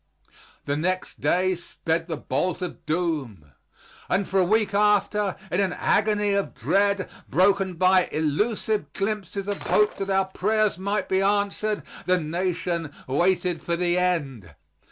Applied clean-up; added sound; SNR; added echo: none; Shatter; 13 dB; none.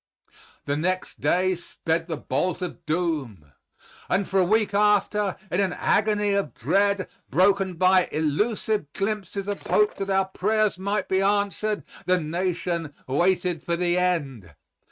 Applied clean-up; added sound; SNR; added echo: neural mask model RNNoise.